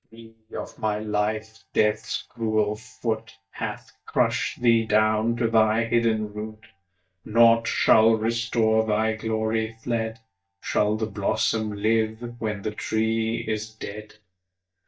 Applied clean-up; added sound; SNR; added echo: neural mask model DeepFilterNet 3.